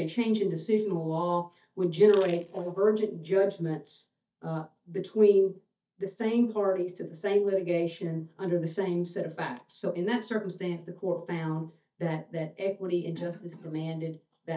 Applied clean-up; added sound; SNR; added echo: neural mask model DeepFilterNet 3.